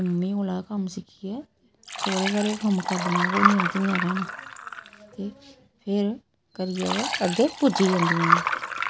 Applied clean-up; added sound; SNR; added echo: none; Liquid; 3 dB; none.